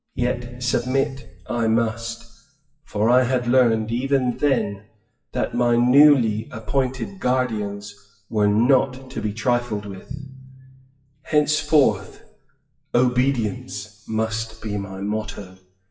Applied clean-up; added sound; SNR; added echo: classical method WPE with log-MMSE.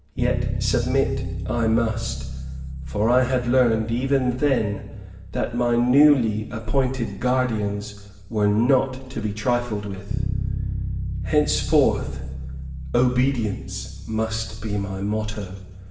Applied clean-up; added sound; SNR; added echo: none; Bass guitar; 7 dB; reverberation time 1.1 s.